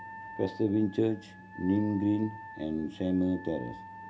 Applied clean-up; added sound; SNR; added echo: none; Wind instrument, woodwind instrument; 16 dB; none.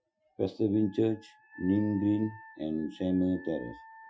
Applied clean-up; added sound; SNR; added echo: classical method Wiener filter.